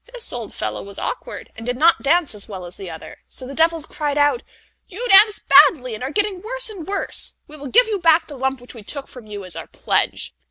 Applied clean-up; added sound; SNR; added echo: none; none; none; none.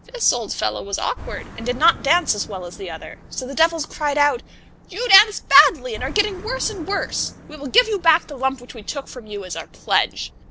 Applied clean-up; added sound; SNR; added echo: none; Car passing by; 18 dB; none.